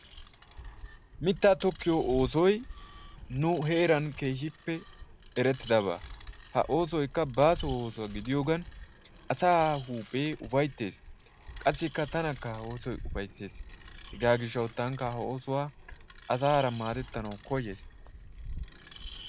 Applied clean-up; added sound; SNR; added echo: none; Screech + Fixed-wing aircraft, airplane; 14 dB; none.